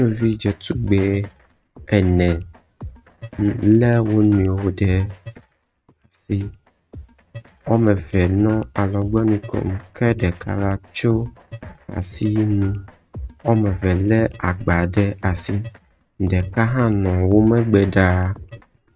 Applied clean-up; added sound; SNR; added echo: neural mask model RNNoise.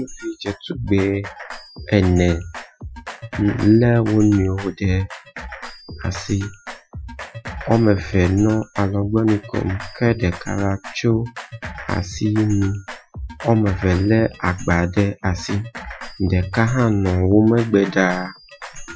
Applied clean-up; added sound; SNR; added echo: classical method Wiener filter.